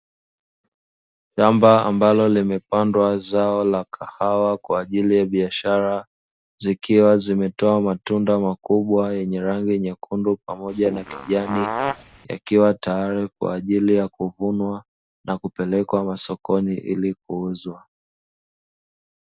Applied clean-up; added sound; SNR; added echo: none; Fart; 7 dB; none.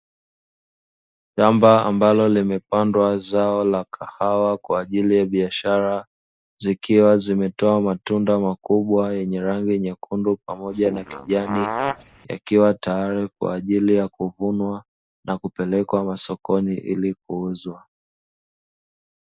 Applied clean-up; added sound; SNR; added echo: neural mask model Resemble Enhance denoiser.